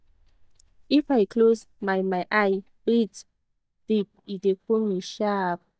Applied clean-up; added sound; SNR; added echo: neural mask model DeepFilterNet 3.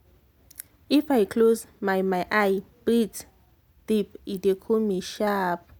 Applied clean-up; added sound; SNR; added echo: none; none; none; none.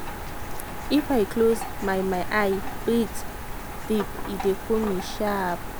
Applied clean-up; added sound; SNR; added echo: none; Rain; 5 dB; none.